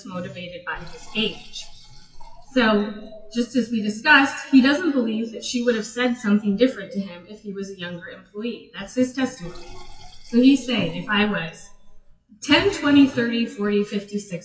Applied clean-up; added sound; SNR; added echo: classical method WPE with log-MMSE.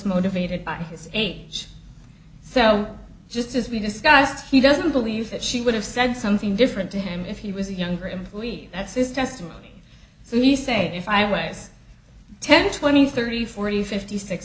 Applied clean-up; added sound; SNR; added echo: none; none; none; none.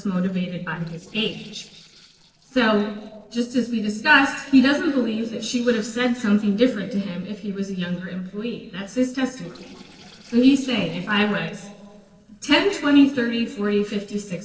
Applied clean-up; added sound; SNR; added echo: neural separator model SepFormer DNS4.